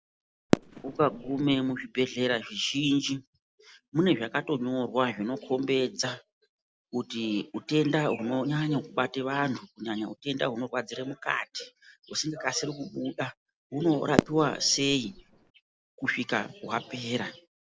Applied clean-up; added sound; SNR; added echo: none; Fireworks; 2 dB; none.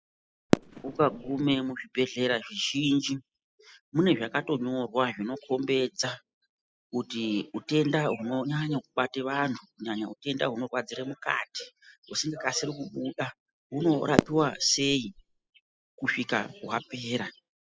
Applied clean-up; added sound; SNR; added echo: classical method spectral subtraction.